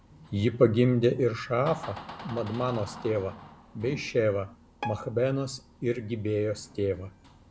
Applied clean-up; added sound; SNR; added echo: none; Bowed string instrument + Door; 16 dB; none.